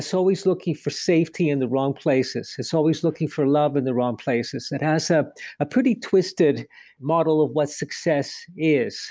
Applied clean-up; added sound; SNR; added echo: none; none; none; none.